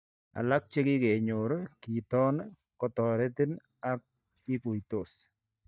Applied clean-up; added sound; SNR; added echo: neural mask model DeepFilterNet 3.